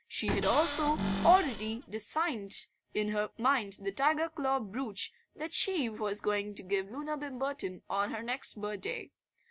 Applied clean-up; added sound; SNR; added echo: none; Cupboard open or close / Door; 4 dB; none.